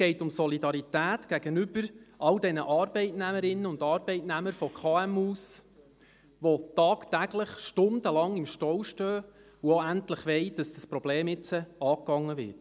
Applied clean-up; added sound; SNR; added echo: none; none; none; none.